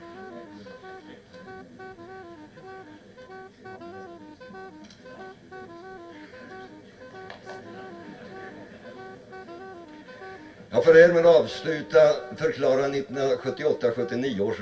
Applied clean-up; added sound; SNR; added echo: none; Wind instrument, woodwind instrument; 18 dB; reverberation time 0.2 s.